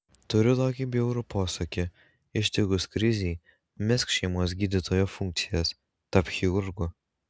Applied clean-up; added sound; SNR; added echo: none; none; none; none.